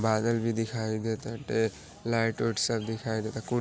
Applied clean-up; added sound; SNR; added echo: none; none; none; none.